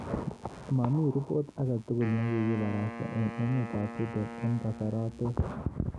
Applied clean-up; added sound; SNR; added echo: none; Wind instrument, woodwind instrument; 12 dB; none.